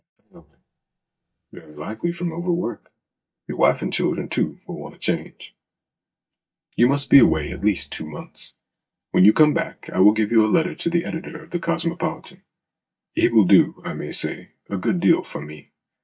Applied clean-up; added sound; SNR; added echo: neural mask model DeepFilterNet 3.